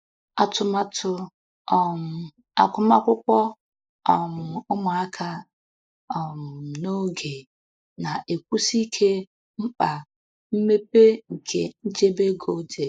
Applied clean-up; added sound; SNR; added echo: neural mask model Resemble Enhance denoiser.